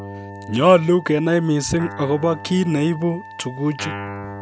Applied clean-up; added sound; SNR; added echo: none; Wind instrument, woodwind instrument + Guitar; 14 dB; none.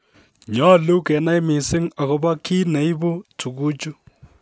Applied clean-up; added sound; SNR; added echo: none; none; none; none.